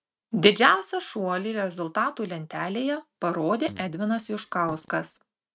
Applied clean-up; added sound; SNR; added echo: neural mask model RNNoise.